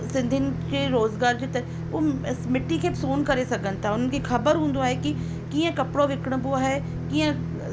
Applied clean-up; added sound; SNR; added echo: none; Guitar; 5 dB; none.